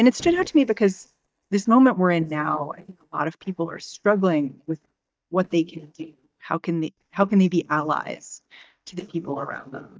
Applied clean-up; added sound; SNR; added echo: neural mask model DeepFilterNet 3.